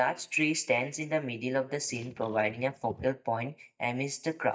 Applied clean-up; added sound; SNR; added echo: neural mask model DeepFilterNet 3.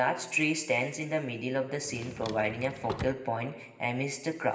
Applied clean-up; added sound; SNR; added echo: none; Drawer open or close; 11 dB; reverberation time 1.1 s.